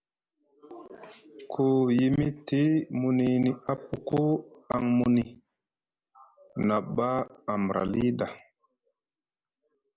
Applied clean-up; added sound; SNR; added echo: none; none; none; none.